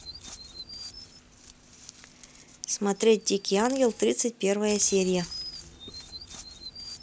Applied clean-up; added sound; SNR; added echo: none; Chirp, tweet; 15 dB; none.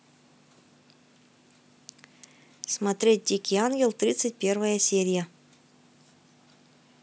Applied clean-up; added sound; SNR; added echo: none; none; none; none.